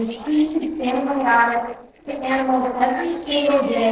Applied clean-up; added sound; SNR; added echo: neural separator model SepFormer DNS4.